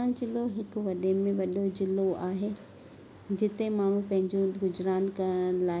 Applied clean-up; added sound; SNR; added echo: none; Chime; 5 dB; none.